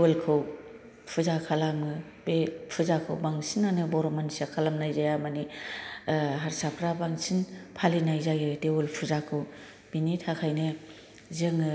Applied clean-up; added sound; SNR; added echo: none; none; none; none.